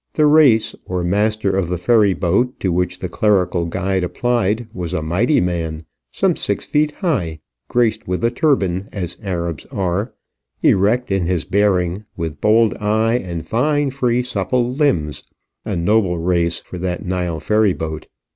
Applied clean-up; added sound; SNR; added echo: none; none; none; none.